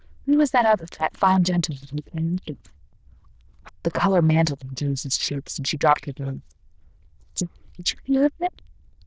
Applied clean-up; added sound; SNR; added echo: neural diffusion model UNIVERSE++.